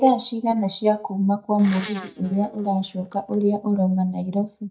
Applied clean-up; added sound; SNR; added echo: neural mask model DeepFilterNet 3.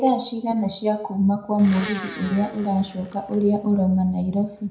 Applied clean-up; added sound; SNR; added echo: none; Domestic sounds, home sounds; 16 dB; reverberation time 0.4 s.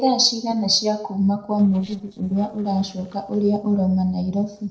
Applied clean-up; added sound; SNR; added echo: neural separator model SepFormer DNS4.